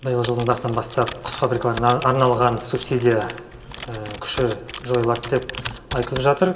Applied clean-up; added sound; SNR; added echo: none; Computer keyboard; 13 dB; reverberation time 2.9 s.